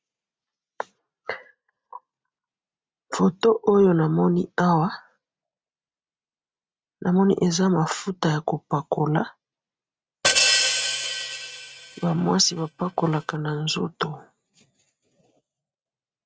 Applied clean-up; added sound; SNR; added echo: neural mask model RNNoise.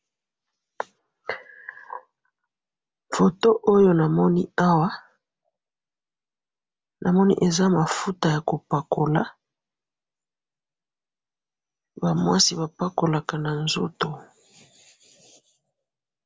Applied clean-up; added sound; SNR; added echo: none; none; none; none.